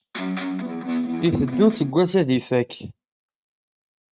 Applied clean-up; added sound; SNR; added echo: neural mask model RNNoise.